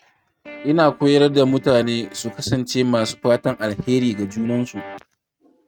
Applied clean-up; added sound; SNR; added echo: neural mask model RNNoise.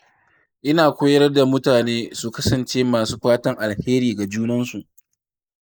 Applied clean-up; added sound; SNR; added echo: neural mask model Resemble Enhance denoiser.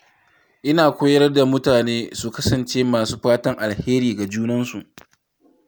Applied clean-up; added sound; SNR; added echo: none; none; none; none.